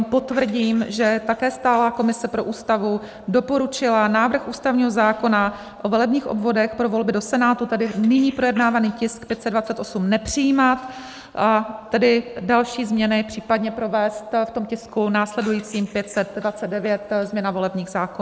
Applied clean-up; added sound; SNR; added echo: neural mask model Resemble Enhance denoiser.